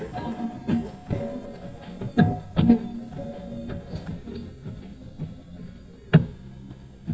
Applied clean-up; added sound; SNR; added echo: neural mask model DeepFilterNet 3.